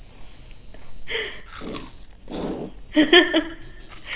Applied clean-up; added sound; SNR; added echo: none; Chewing, mastication; 11 dB; reverberation time 1.5 s.